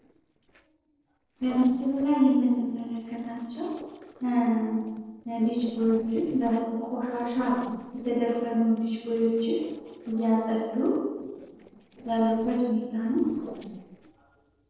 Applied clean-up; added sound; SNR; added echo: neural separator model SepFormer DNS4.